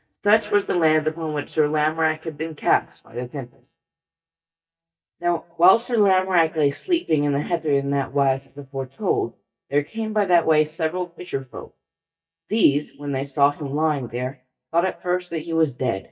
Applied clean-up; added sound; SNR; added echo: neural mask model DeepFilterNet 3.